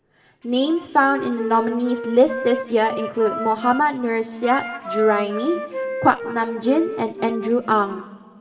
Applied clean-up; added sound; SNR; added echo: none; Wind instrument, woodwind instrument; 10 dB; reverberation time 2.4 s.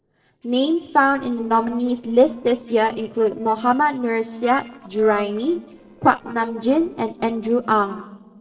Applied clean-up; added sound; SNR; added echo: neural separator model SepFormer DNS4.